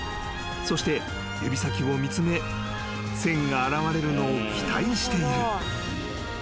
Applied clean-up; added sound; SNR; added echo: none; none; none; none.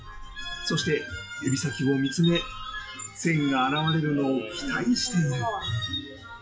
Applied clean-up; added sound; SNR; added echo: classical method WPE with log-MMSE.